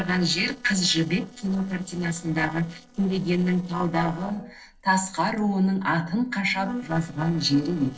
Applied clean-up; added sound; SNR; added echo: neural separator model SepFormer DNS4.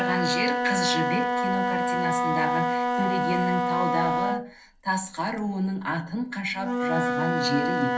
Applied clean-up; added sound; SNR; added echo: none; Wind instrument, woodwind instrument; -3 dB; reverberation time 0.4 s.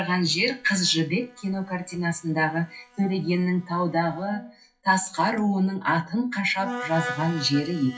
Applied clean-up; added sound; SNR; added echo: classical method WPE with log-MMSE.